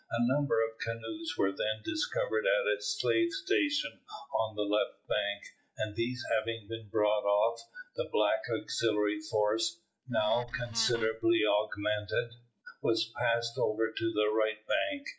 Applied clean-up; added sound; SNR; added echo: none; Wood; 15 dB; reverberation time 0.2 s.